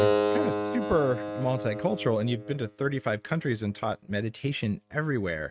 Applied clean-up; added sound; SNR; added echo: neural mask model RNNoise.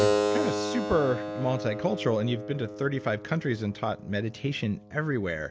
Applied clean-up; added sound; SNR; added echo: none; Keyboard (musical); 3 dB; none.